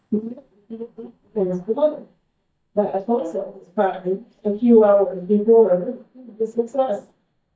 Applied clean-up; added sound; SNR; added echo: neural mask model DeepFilterNet 3.